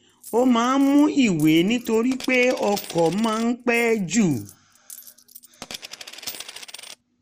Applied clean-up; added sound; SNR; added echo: none; Coin (dropping); 18 dB; none.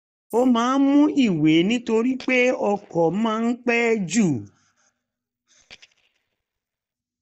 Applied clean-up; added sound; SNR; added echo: neural mask model DeepFilterNet 3.